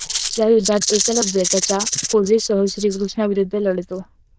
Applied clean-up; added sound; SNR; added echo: neural diffusion model UNIVERSE++.